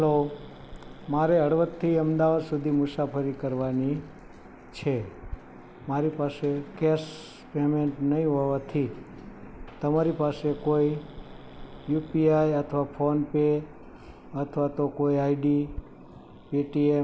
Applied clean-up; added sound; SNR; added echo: none; Growling; 20 dB; none.